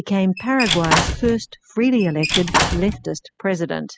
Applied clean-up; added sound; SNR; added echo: classical method spectral subtraction.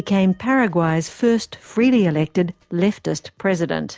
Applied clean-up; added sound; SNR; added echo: none; none; none; none.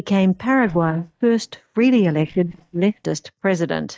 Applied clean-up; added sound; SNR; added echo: neural mask model DeepFilterNet 3.